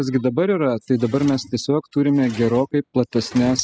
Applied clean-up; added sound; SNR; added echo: classical method spectral subtraction.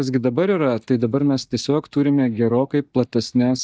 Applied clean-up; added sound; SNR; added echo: neural mask model DeepFilterNet 3.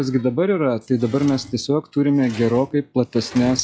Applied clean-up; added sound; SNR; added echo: classical method log-MMSE.